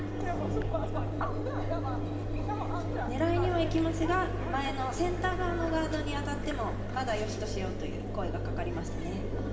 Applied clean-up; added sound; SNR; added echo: none; Engine; -1 dB; reverberation time 1.7 s.